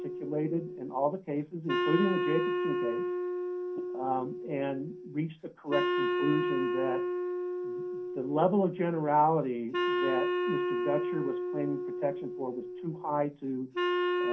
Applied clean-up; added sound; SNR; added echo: none; Wind instrument, woodwind instrument; 0 dB; reverberation time 0.3 s.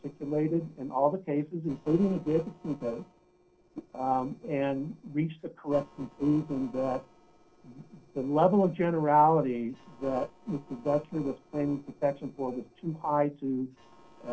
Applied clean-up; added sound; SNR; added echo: neural separator model SepFormer DNS4.